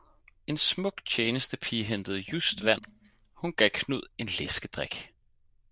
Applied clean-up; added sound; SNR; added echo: neural diffusion model UNIVERSE++.